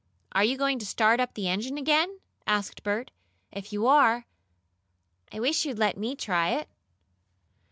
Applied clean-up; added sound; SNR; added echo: none; none; none; none.